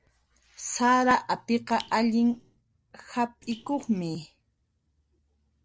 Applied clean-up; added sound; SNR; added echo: neural separator model SepFormer DNS4.